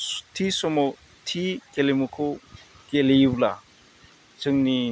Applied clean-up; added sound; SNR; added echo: none; none; none; none.